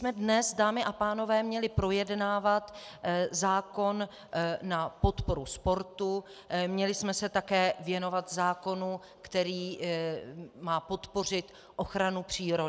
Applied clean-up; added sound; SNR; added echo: none; none; none; none.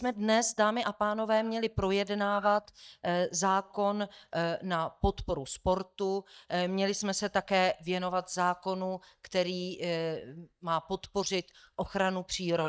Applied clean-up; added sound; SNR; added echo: neural mask model DeepFilterNet 3.